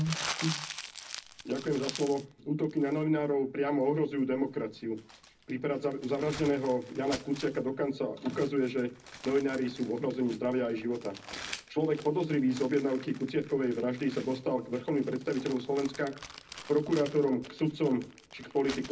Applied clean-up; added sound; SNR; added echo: none; Crumpling, crinkling; 15 dB; reverberation time 0.4 s.